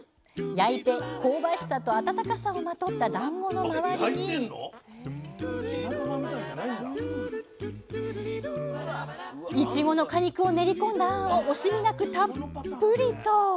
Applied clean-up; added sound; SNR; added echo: none; none; none; none.